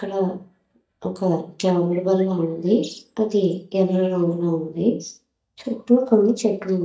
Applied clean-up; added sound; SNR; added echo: neural mask model DeepFilterNet 3.